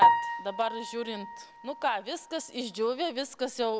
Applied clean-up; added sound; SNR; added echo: none; Piano; -2 dB; none.